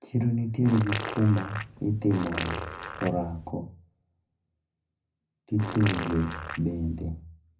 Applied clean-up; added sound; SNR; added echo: none; Fart; 8 dB; reverberation time 0.4 s.